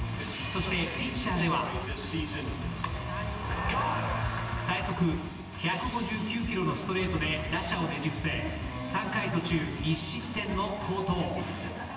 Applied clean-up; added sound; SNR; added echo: none; none; none; reverberation time 1.4 s.